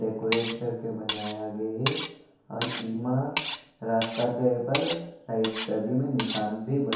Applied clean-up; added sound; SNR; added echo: none; Cutlery, silverware; 2 dB; reverberation time 2.2 s.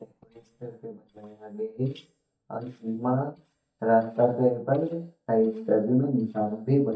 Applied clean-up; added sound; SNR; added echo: neural mask model DeepFilterNet 3.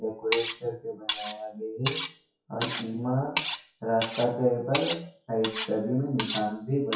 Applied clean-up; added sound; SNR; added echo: classical method WPE with log-MMSE.